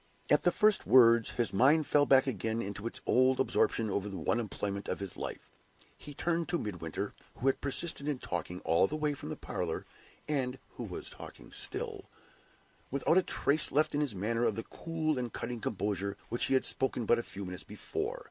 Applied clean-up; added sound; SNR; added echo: none; none; none; none.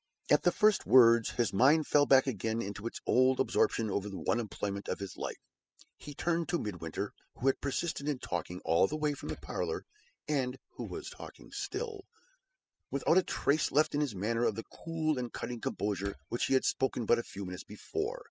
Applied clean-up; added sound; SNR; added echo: classical method spectral subtraction.